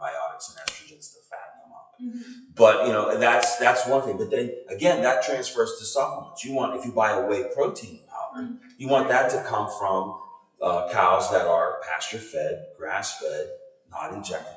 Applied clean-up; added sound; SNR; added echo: classical method WPE with log-MMSE.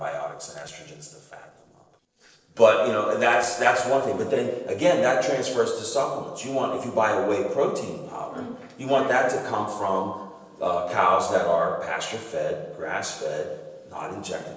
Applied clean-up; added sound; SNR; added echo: neural separator model SepFormer DNS4.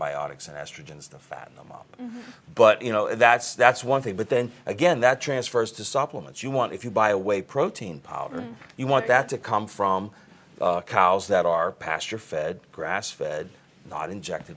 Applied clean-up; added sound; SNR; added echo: none; none; none; none.